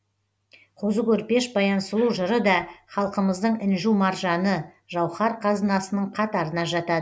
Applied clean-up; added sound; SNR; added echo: none; none; none; none.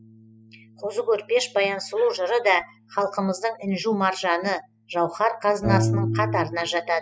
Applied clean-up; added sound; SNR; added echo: classical method spectral subtraction.